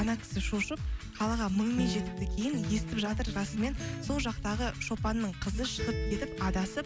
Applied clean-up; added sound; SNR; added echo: none; Acoustic guitar; 8 dB; none.